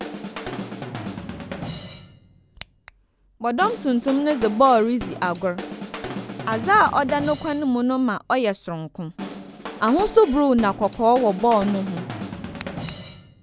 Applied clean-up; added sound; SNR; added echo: none; Drum / Drum kit; 12 dB; none.